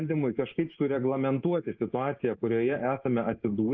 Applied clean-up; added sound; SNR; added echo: neural mask model Resemble Enhance denoiser.